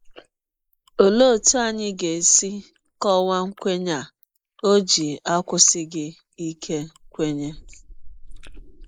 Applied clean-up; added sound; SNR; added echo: neural mask model Resemble Enhance denoiser.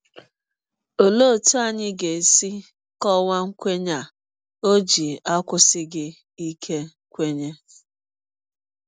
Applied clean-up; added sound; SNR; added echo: none; none; none; none.